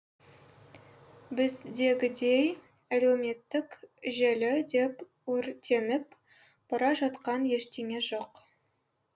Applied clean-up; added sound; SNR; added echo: none; none; none; none.